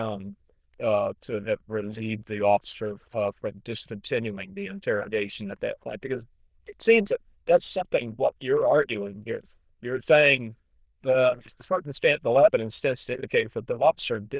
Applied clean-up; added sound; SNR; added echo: neural diffusion model UNIVERSE++.